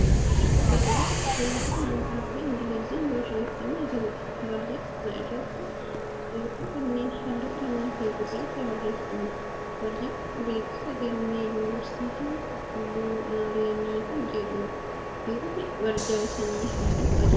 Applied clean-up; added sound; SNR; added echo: none; Subway, metro, underground; -3 dB; reverberation time 1.4 s.